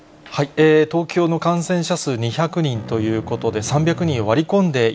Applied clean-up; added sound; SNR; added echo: none; Bass guitar; 13 dB; none.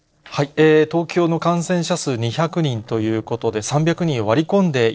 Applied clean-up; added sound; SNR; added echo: neural separator model SepFormer DNS4.